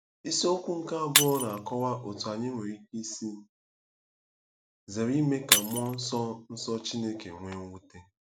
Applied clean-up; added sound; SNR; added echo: none; Shatter; 1 dB; none.